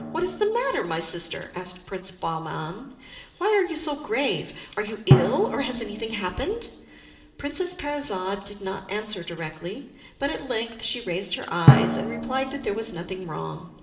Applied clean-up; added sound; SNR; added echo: none; Drum; 1 dB; reverberation time 2.1 s.